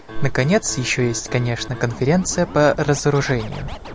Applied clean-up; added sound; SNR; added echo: none; Scratching (performance technique); 16 dB; none.